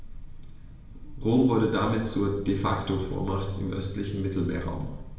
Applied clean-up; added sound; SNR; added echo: none; none; none; reverberation time 0.8 s.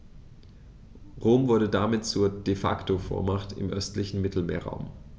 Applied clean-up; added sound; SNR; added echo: none; none; none; none.